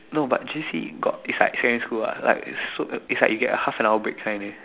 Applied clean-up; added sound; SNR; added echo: none; none; none; none.